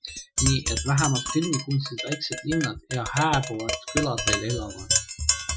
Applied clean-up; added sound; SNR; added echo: classical method Wiener filter.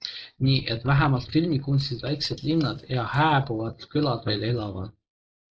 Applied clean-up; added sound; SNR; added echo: neural mask model Resemble Enhance denoiser.